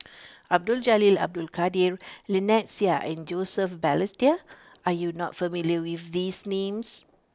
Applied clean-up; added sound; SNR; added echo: none; none; none; none.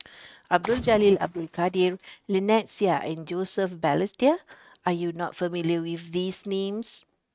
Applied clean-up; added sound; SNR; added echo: neural mask model RNNoise.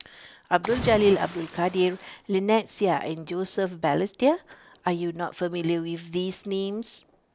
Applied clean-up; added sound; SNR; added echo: none; Splash, splatter; 11 dB; none.